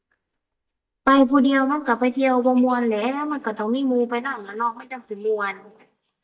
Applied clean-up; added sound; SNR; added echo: neural mask model DeepFilterNet 3.